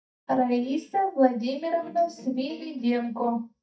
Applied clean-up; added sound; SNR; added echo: neural mask model DeepFilterNet 3.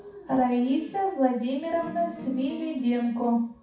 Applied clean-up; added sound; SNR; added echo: none; Guitar; 12 dB; reverberation time 0.6 s.